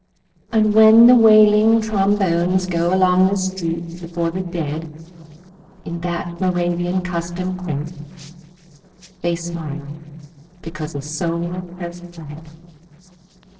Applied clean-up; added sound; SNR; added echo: neural separator model SepFormer DNS4.